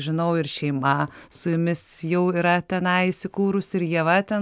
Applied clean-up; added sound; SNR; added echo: none; none; none; none.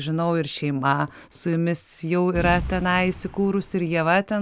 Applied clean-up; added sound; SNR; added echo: none; Boom; 14 dB; none.